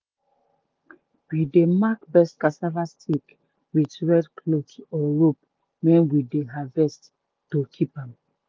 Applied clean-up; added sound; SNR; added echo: none; none; none; none.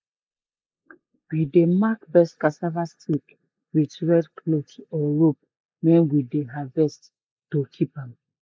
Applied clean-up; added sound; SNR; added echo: neural mask model Resemble Enhance denoiser.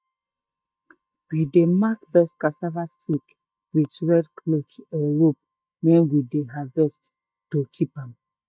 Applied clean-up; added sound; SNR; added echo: neural mask model DeepFilterNet 3.